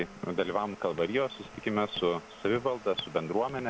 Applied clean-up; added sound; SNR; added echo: none; Domestic sounds, home sounds + Walk, footsteps; 16 dB; none.